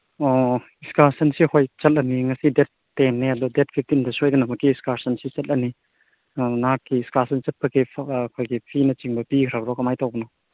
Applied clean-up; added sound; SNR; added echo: none; none; none; none.